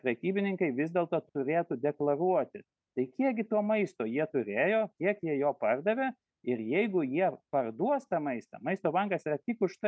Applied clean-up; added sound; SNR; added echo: none; none; none; none.